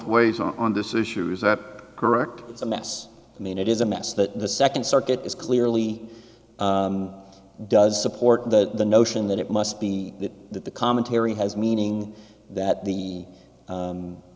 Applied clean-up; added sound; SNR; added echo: none; none; none; none.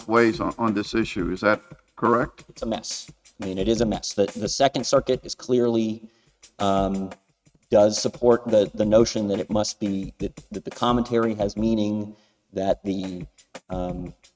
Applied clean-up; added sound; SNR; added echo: neural mask model RNNoise.